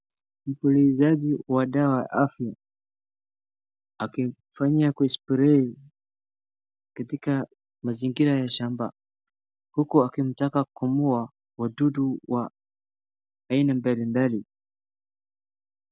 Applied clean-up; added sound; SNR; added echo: none; none; none; none.